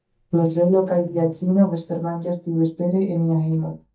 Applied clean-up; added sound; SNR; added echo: neural mask model DeepFilterNet 3.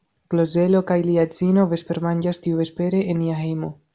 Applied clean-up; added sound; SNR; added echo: none; none; none; none.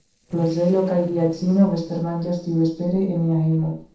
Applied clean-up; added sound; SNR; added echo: neural separator model SepFormer DNS4.